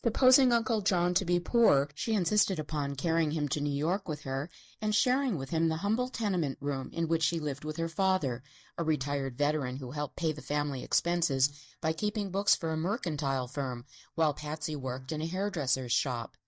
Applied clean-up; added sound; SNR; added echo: neural mask model DeepFilterNet 3.